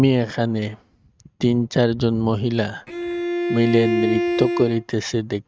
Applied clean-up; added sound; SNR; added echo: neural mask model RNNoise.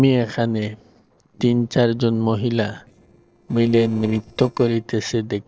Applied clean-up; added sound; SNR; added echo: neural separator model SepFormer DNS4.